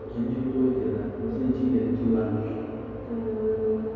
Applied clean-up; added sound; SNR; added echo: none; none; none; reverberation time 2.2 s.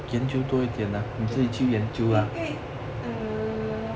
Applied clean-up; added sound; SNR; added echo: none; none; none; none.